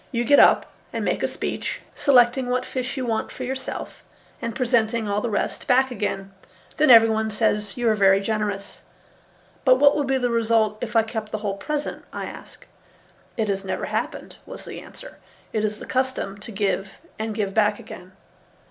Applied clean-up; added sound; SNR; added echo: none; none; none; none.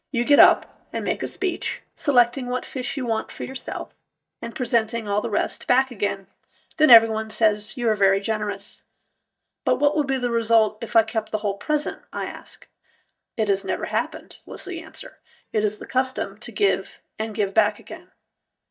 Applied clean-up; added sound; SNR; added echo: neural mask model DeepFilterNet 3.